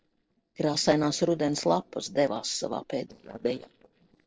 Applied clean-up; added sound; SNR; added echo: neural separator model SepFormer DNS4.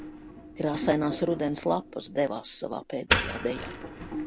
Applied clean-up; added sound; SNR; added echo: none; Wood; 4 dB; none.